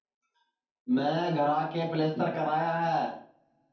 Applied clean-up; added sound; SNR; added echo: none; none; none; reverberation time 0.6 s.